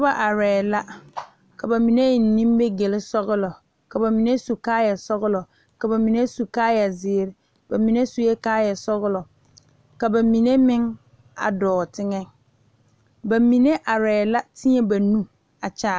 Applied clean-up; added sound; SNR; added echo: none; none; none; none.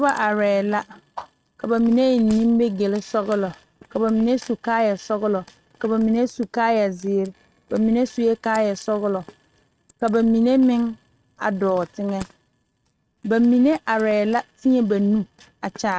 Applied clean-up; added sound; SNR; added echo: neural mask model RNNoise.